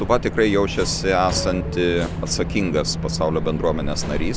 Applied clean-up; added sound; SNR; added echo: none; Subway, metro, underground; 9 dB; none.